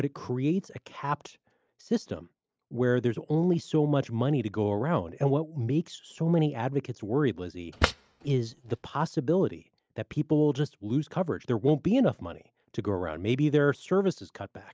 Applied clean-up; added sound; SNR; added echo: neural mask model RNNoise.